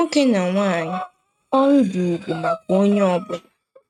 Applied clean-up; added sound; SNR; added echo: neural mask model RNNoise.